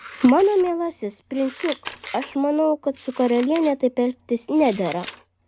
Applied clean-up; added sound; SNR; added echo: none; Scissors; 18 dB; none.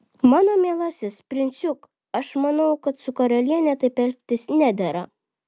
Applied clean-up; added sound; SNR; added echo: none; none; none; none.